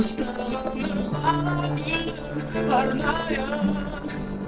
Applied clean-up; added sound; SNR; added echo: neural separator model SepFormer DNS4.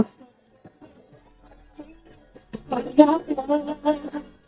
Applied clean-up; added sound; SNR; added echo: neural mask model DeepFilterNet 3.